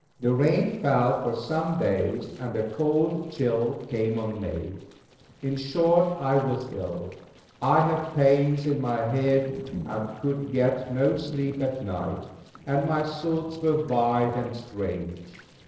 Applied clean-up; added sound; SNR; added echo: neural separator model SepFormer DNS4.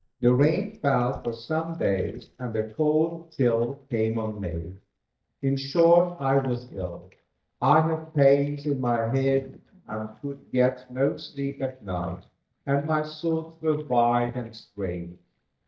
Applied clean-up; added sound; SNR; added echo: neural mask model DeepFilterNet 3.